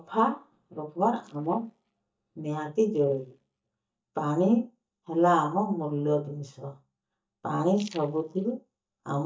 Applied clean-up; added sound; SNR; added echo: neural mask model DeepFilterNet 3.